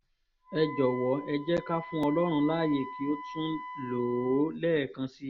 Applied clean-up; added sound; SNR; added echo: none; Wind instrument, woodwind instrument; 13 dB; none.